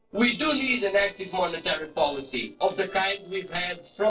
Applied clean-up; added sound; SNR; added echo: neural separator model SepFormer DNS4.